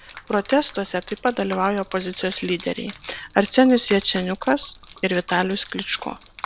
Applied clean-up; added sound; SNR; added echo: none; Gurgling / Liquid; 18 dB; none.